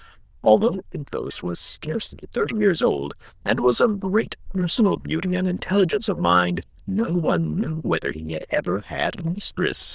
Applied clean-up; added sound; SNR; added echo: neural diffusion model UNIVERSE++.